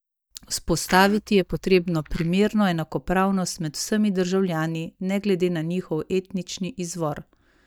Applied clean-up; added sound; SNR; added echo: neural mask model DeepFilterNet 3.